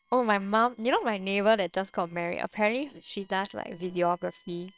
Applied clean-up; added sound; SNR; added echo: neural separator model SepFormer WHAMR!.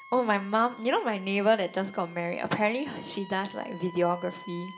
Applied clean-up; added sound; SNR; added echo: none; Wind instrument, woodwind instrument; 20 dB; reverberation time 0.6 s.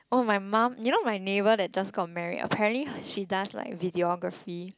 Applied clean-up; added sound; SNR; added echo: none; none; none; none.